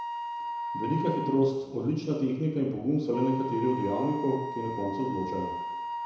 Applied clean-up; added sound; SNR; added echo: none; Wind instrument, woodwind instrument; 7 dB; reverberation time 1.0 s.